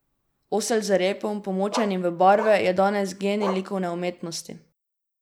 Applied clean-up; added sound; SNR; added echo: none; Bark; 12 dB; none.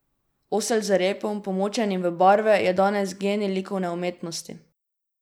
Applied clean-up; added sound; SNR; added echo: none; none; none; none.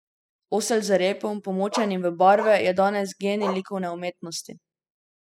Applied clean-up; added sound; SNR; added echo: classical method spectral subtraction.